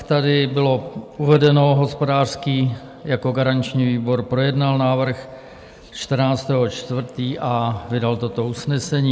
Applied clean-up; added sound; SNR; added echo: none; none; none; none.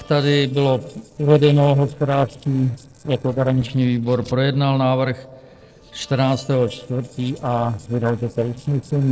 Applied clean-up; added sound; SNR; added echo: neural separator model SepFormer DNS4.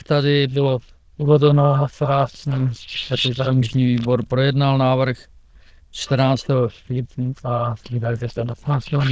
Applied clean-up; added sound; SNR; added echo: neural diffusion model UNIVERSE++.